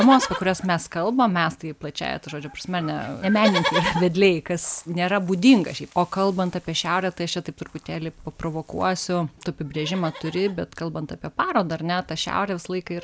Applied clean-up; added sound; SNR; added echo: none; Livestock, farm animals, working animals; 12 dB; none.